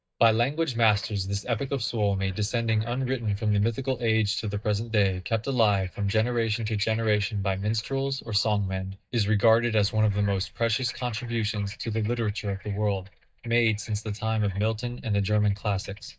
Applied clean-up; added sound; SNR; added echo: neural mask model DeepFilterNet 3.